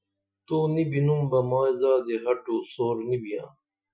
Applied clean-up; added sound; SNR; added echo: classical method Wiener filter.